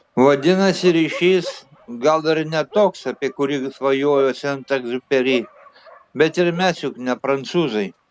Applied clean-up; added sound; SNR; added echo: none; Bark; 19 dB; none.